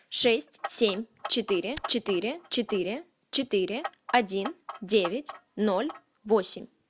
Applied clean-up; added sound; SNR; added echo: none; Tick + Clock; 13 dB; none.